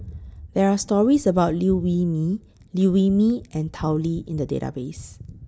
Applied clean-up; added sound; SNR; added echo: none; Gunshot, gunfire; 18 dB; none.